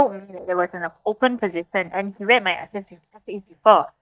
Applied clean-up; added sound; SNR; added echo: neural mask model DeepFilterNet 3.